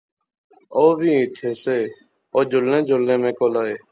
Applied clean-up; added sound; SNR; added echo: none; none; none; none.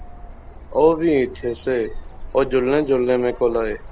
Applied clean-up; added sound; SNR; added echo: none; Bird; 14 dB; none.